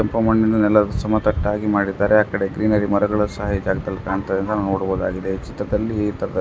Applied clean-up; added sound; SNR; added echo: none; none; none; none.